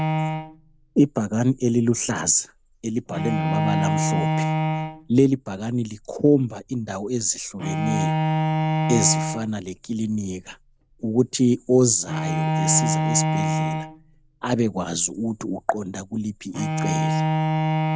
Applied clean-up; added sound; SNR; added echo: none; Bowed string instrument; 2 dB; none.